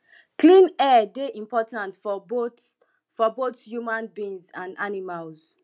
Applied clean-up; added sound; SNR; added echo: none; none; none; none.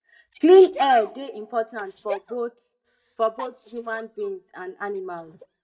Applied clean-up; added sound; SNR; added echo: neural mask model DeepFilterNet 3.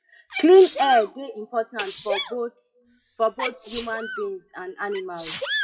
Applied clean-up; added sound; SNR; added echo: classical method WPE with log-MMSE.